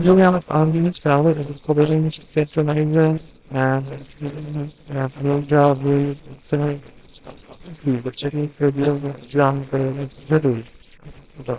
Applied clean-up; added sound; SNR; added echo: neural separator model SepFormer WHAMR!.